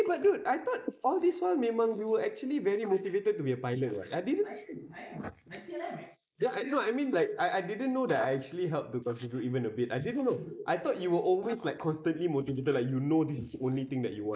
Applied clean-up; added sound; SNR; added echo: neural mask model Resemble Enhance denoiser.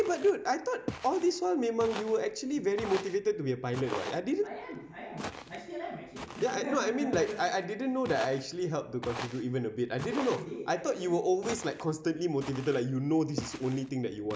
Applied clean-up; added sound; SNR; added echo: none; Walk, footsteps; 13 dB; none.